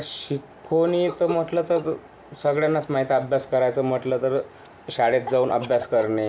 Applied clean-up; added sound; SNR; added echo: none; Cough; 18 dB; none.